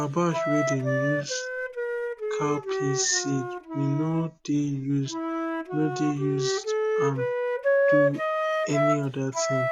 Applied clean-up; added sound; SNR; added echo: none; Wind instrument, woodwind instrument; -1 dB; none.